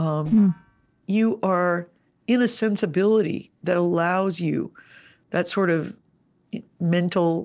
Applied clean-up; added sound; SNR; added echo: neural separator model SepFormer DNS4.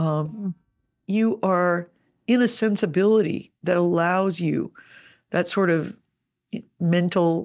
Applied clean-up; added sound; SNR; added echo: neural mask model DeepFilterNet 3.